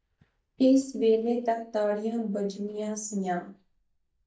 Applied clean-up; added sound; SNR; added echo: neural mask model DeepFilterNet 3.